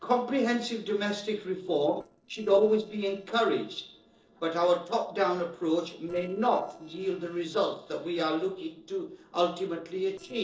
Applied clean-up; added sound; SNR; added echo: neural separator model SepFormer DNS4.